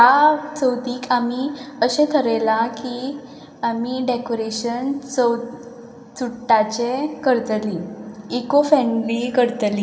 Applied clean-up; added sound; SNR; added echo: none; none; none; reverberation time 0.7 s.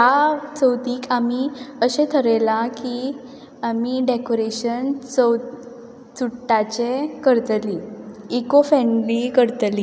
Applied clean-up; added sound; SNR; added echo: none; none; none; none.